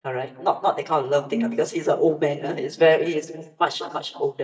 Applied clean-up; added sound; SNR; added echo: neural mask model DeepFilterNet 3.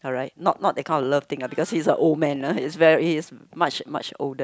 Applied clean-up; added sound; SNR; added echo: none; none; none; none.